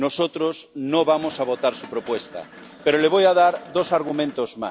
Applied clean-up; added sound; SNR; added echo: none; Mechanisms; 20 dB; none.